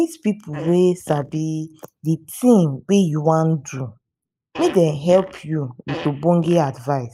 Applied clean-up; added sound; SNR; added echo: neural mask model Resemble Enhance denoiser.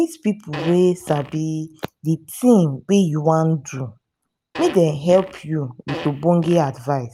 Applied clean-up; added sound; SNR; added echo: none; Fart; 15 dB; none.